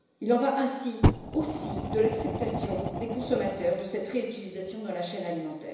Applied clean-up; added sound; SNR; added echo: none; Fire; 3 dB; reverberation time 1.0 s.